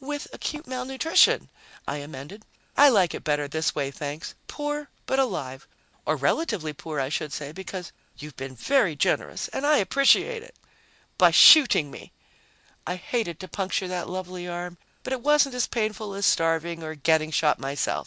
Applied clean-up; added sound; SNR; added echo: none; none; none; none.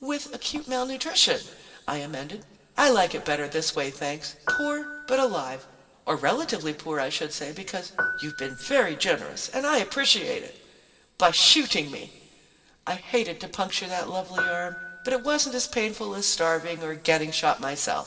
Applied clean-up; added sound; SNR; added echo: none; Piano; 7 dB; reverberation time 1.4 s.